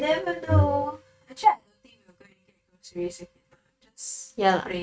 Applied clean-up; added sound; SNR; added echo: neural mask model RNNoise.